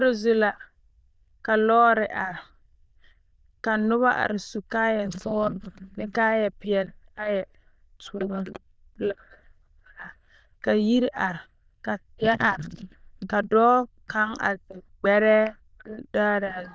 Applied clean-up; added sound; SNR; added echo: neural diffusion model UNIVERSE++.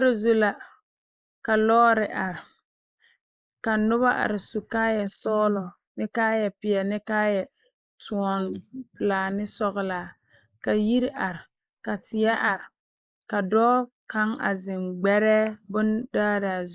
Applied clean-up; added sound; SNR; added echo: neural mask model Resemble Enhance denoiser.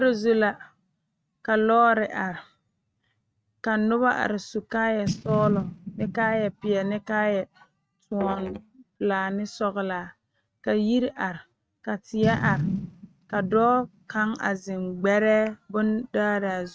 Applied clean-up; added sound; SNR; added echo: neural mask model RNNoise.